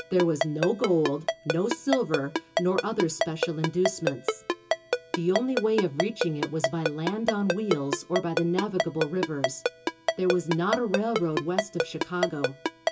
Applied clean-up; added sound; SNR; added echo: none; Ringtone; 2 dB; reverberation time 0.2 s.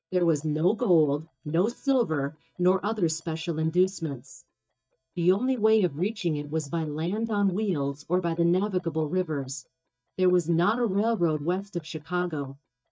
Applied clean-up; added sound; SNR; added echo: neural mask model DeepFilterNet 3.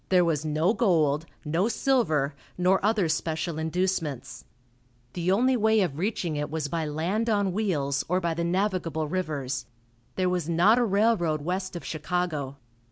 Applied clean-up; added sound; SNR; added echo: none; none; none; none.